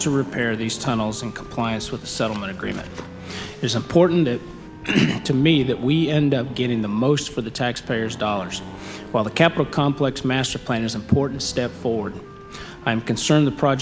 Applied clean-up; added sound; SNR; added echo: none; Wind instrument, woodwind instrument + Accelerating, revving, vroom; 17 dB; none.